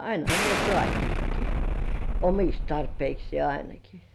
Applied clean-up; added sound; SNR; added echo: none; Explosion; -3 dB; none.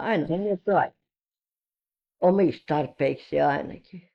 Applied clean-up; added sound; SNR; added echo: neural mask model Resemble Enhance denoiser.